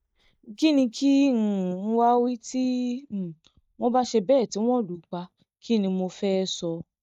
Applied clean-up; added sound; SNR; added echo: neural mask model DeepFilterNet 3.